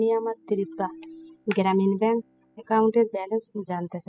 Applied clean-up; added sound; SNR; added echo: classical method spectral subtraction.